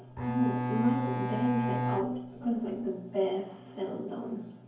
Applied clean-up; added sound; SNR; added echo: none; Bowed string instrument; 0 dB; reverberation time 0.9 s.